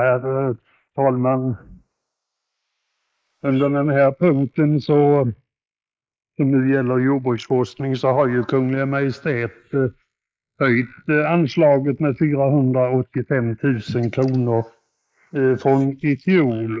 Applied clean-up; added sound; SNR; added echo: neural mask model Resemble Enhance denoiser.